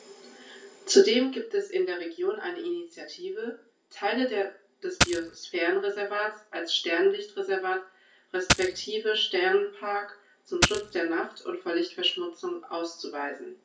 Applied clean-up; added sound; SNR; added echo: none; Coin (dropping); -3 dB; reverberation time 0.3 s.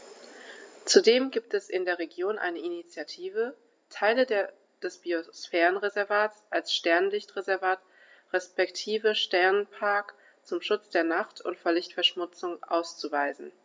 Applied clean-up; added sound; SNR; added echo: none; none; none; none.